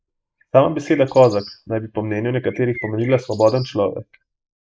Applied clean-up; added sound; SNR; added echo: neural mask model Resemble Enhance denoiser.